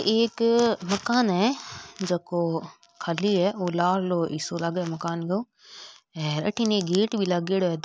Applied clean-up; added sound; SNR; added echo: none; none; none; none.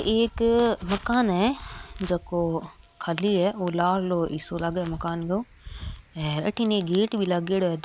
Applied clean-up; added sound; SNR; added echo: none; Wind; 18 dB; none.